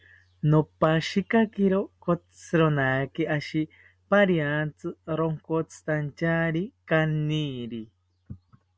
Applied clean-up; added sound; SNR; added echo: none; none; none; none.